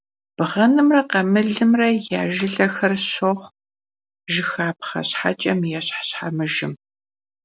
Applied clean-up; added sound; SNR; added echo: none; none; none; none.